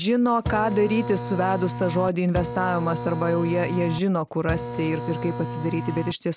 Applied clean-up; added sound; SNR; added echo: none; Printer; 6 dB; none.